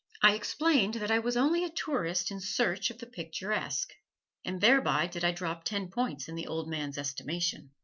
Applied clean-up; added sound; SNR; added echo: none; none; none; none.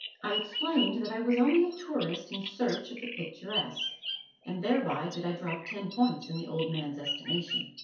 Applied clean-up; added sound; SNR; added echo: none; Bird vocalization, bird call, bird song; 8 dB; reverberation time 0.6 s.